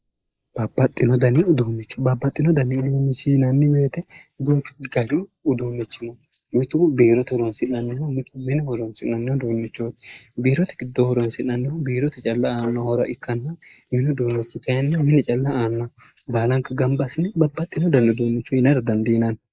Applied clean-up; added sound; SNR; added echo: neural mask model Resemble Enhance denoiser.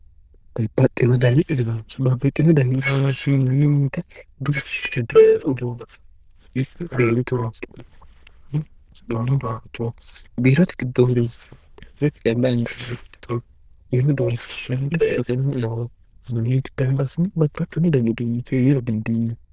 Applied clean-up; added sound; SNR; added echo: neural diffusion model UNIVERSE++.